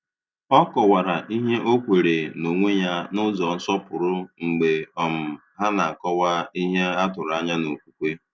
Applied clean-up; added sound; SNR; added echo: none; none; none; none.